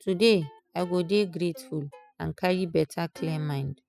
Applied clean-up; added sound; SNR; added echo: classical method spectral subtraction.